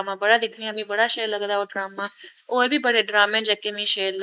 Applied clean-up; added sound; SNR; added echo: neural mask model Resemble Enhance denoiser.